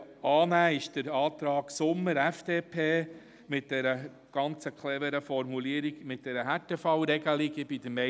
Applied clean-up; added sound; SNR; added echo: none; none; none; none.